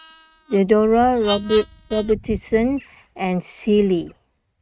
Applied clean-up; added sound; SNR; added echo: neural mask model RNNoise.